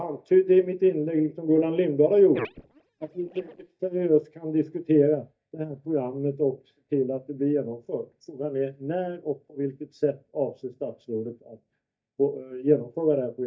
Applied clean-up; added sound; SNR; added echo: neural mask model DeepFilterNet 3.